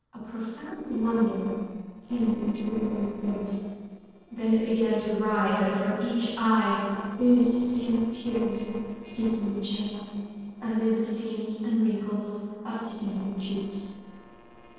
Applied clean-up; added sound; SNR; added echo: neural separator model SepFormer DNS4.